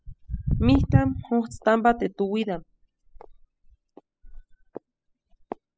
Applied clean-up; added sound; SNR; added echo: classical method spectral subtraction.